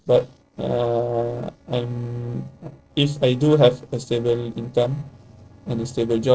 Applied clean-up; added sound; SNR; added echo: neural separator model SepFormer DNS4.